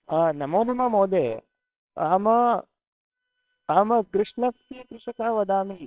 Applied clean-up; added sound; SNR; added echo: neural separator model SepFormer WHAMR!.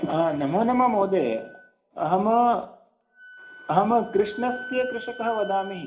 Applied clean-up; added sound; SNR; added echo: none; Wind instrument, woodwind instrument; 19 dB; reverberation time 0.4 s.